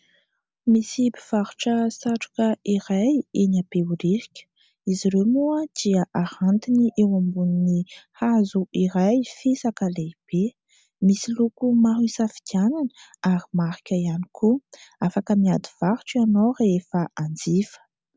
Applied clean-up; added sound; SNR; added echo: none; none; none; none.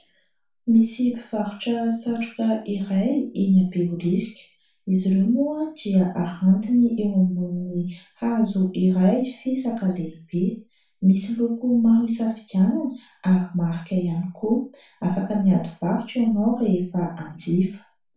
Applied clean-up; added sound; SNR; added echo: none; none; none; reverberation time 0.3 s.